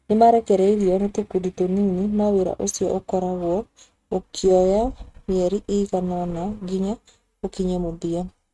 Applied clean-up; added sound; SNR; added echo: neural mask model RNNoise.